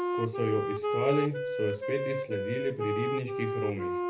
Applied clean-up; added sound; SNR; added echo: none; Wind instrument, woodwind instrument; -1 dB; reverberation time 0.3 s.